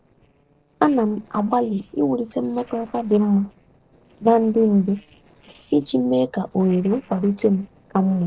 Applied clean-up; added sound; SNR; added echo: neural separator model SepFormer DNS4.